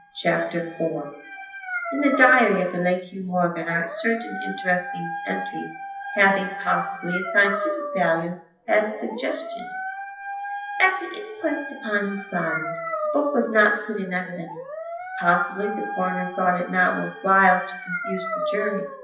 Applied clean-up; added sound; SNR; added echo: classical method WPE with log-MMSE.